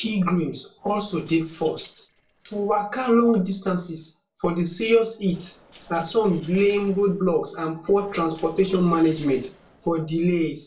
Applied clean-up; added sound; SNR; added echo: neural separator model SepFormer DNS4.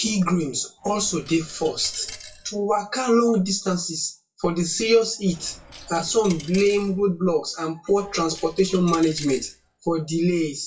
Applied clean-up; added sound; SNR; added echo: classical method WPE with log-MMSE.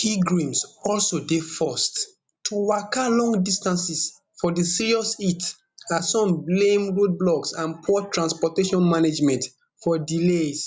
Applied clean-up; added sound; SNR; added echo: none; none; none; none.